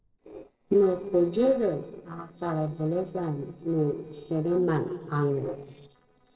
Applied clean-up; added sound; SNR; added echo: neural separator model SepFormer DNS4.